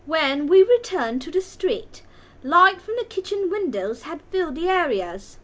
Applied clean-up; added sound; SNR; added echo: none; none; none; none.